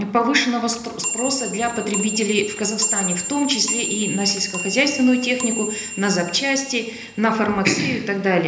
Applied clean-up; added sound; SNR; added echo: none; Clock; 7 dB; reverberation time 0.8 s.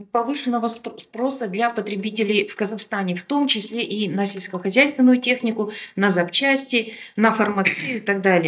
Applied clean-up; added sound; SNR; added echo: neural mask model DeepFilterNet 3.